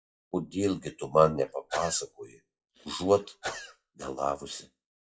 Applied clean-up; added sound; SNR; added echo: classical method WPE with log-MMSE.